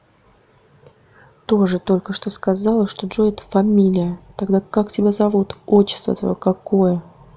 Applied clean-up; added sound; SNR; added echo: none; none; none; none.